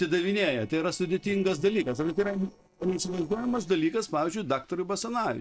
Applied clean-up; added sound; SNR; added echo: neural separator model SepFormer DNS4.